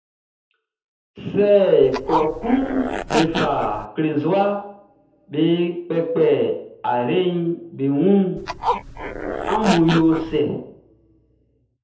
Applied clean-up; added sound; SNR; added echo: none; Zipper (clothing); 5 dB; reverberation time 0.7 s.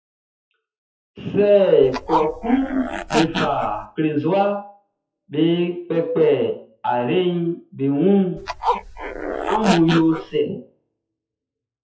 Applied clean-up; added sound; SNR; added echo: classical method WPE with log-MMSE.